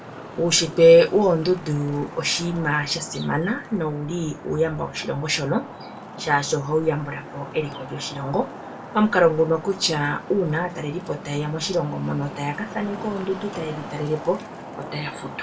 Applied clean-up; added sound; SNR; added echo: none; Traffic noise, roadway noise; 14 dB; reverberation time 0.2 s.